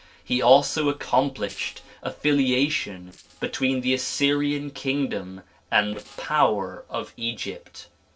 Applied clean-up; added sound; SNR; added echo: neural separator model SepFormer DNS4.